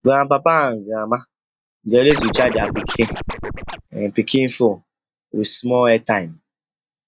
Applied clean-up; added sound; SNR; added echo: neural mask model DeepFilterNet 3.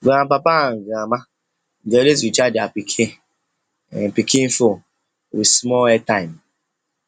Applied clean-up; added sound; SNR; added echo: none; none; none; none.